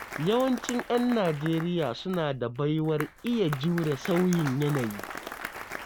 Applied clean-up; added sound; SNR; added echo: none; Applause; 12 dB; none.